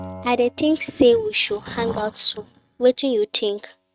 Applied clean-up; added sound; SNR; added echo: neural mask model RNNoise.